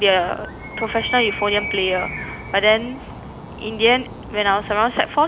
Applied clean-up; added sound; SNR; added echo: none; Animal; 10 dB; none.